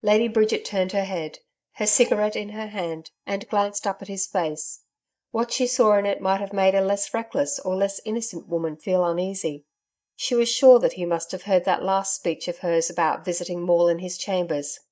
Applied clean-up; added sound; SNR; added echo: neural mask model DeepFilterNet 3.